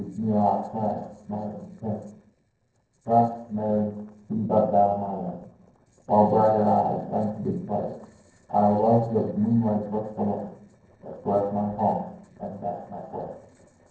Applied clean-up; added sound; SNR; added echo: neural separator model SepFormer DNS4.